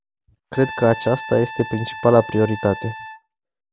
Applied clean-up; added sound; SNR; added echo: none; Trumpet; 13 dB; none.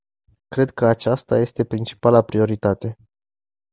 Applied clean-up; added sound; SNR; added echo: none; none; none; none.